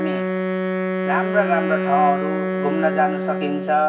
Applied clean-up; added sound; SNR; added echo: none; Wind instrument, woodwind instrument; 1 dB; reverberation time 2.6 s.